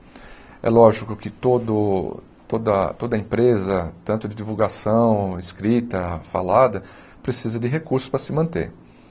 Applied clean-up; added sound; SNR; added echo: none; none; none; none.